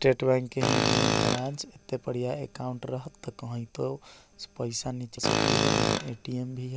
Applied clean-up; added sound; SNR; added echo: none; Tools; -4 dB; none.